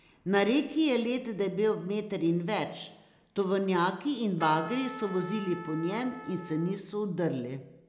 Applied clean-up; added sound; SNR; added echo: none; Trumpet; 14 dB; none.